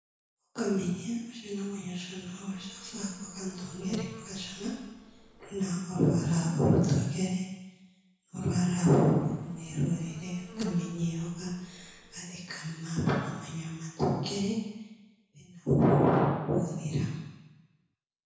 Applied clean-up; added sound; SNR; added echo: none; Insect; 14 dB; reverberation time 1.0 s.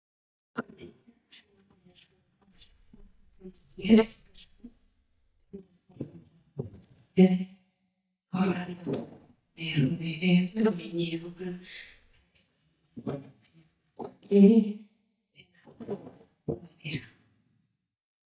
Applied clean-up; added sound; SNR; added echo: neural mask model DeepFilterNet 3.